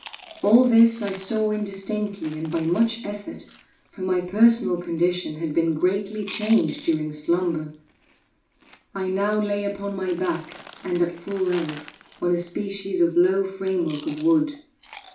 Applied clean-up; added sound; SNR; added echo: none; Chewing, mastication; 20 dB; reverberation time 0.4 s.